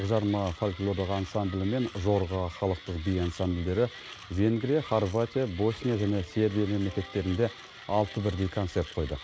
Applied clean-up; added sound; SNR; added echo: none; Mechanisms; 17 dB; none.